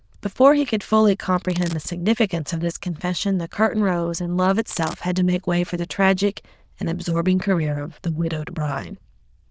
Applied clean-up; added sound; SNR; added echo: neural diffusion model UNIVERSE++.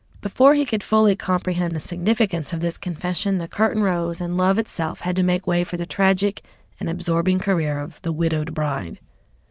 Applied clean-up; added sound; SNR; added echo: none; none; none; none.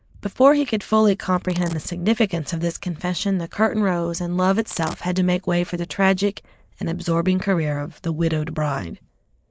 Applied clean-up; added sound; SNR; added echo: neural mask model Resemble Enhance denoiser.